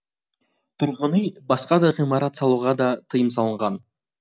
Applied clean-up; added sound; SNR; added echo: none; none; none; none.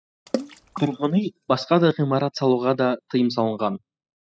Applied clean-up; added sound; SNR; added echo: classical method spectral subtraction.